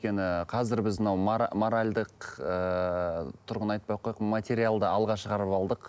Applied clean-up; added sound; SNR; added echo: none; none; none; none.